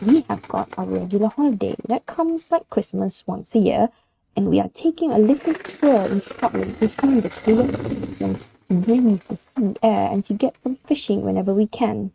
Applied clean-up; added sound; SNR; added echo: neural mask model RNNoise.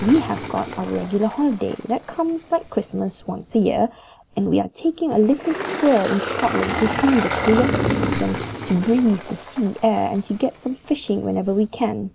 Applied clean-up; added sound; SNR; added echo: none; Engine; 7 dB; none.